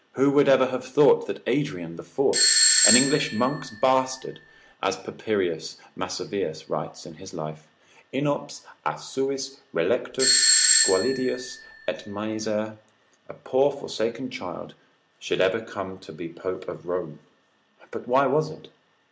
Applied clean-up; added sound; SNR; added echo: none; Doorbell; -4 dB; none.